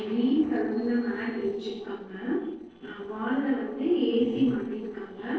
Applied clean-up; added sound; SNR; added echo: neural separator model SepFormer DNS4.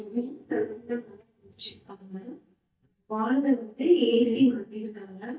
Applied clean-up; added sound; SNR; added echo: neural mask model DeepFilterNet 3.